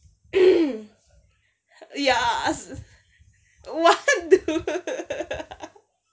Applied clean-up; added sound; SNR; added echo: none; none; none; none.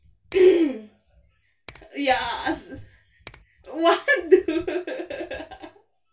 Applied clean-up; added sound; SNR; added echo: none; Finger snapping; 20 dB; reverberation time 0.2 s.